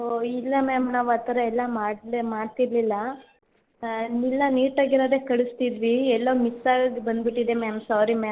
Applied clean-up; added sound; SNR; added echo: neural separator model SepFormer DNS4.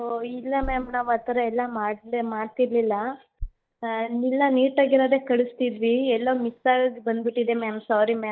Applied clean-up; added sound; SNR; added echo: neural mask model DeepFilterNet 3.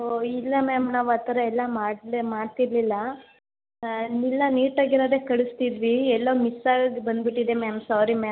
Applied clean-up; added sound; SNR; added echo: none; none; none; none.